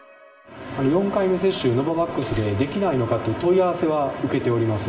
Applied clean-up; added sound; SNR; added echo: none; Slam; 17 dB; reverberation time 1.3 s.